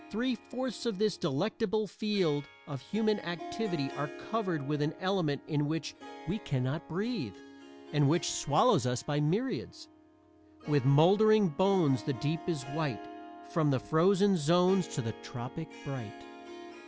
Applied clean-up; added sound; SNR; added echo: none; Harp; 17 dB; none.